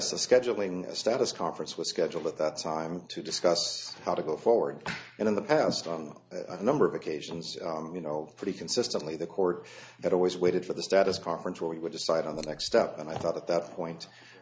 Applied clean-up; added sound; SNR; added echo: none; Scissors; 19 dB; none.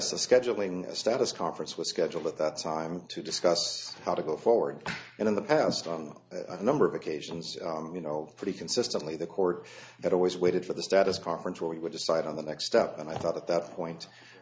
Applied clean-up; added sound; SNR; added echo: none; none; none; none.